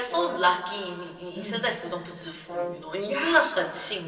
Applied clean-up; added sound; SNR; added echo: neural separator model SepFormer DNS4.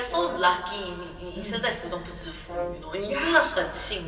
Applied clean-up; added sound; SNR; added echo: none; Brass instrument; 10 dB; reverberation time 2.2 s.